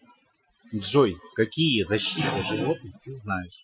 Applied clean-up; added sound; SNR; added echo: classical method Wiener filter.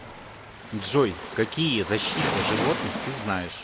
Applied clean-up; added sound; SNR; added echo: none; Waves, surf; 4 dB; none.